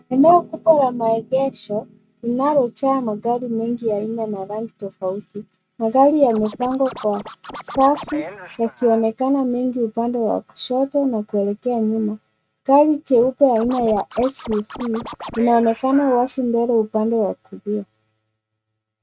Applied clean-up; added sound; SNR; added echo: neural mask model RNNoise.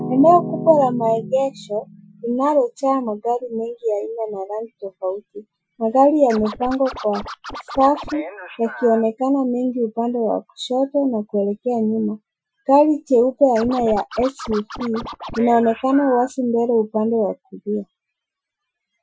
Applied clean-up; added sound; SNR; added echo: classical method Wiener filter.